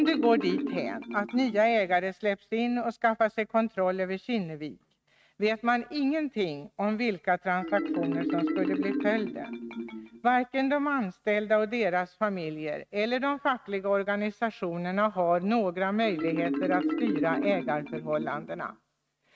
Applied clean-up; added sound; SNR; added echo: neural mask model RNNoise.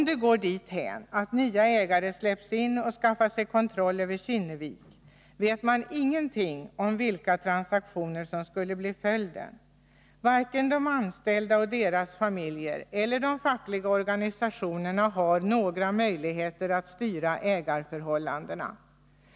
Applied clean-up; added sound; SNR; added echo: none; none; none; none.